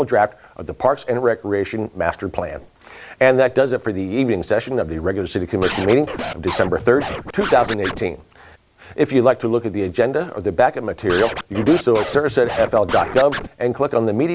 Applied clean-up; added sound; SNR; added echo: none; Scratching (performance technique); 8 dB; none.